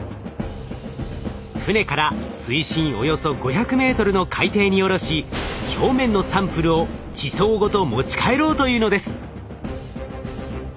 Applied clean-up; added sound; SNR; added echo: none; none; none; none.